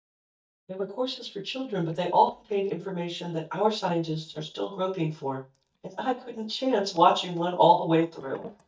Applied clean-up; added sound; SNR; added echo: neural mask model DeepFilterNet 3.